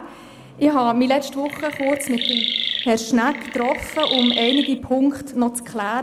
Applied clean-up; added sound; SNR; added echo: none; Chirp, tweet; 4 dB; none.